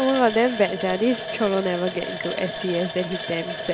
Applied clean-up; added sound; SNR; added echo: none; Water tap, faucet; 8 dB; none.